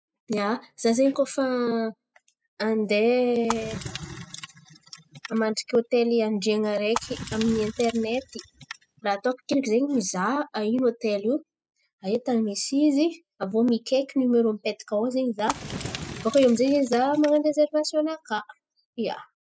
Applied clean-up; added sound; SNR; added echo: classical method spectral subtraction.